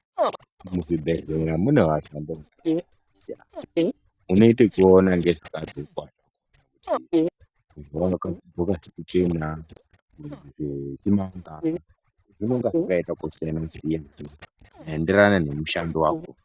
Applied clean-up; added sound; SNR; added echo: neural mask model DeepFilterNet 3.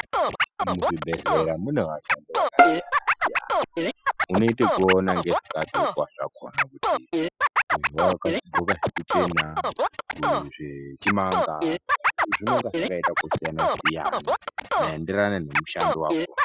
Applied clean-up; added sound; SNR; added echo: classical method spectral subtraction.